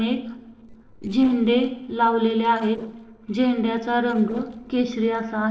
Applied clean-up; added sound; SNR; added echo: neural separator model SepFormer DNS4.